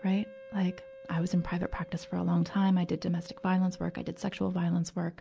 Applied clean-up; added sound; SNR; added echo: none; Wind instrument, woodwind instrument; 20 dB; none.